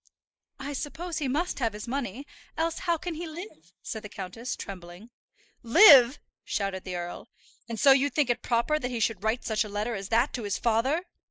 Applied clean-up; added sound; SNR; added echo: neural mask model Resemble Enhance denoiser.